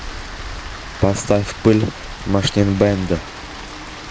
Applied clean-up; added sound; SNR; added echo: none; Rain; 11 dB; none.